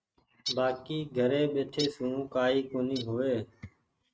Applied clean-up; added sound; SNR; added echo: neural mask model RNNoise.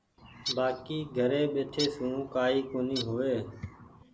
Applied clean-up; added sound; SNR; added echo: none; Bird; 12 dB; none.